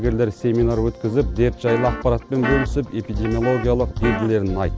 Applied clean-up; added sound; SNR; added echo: none; Guitar; 9 dB; none.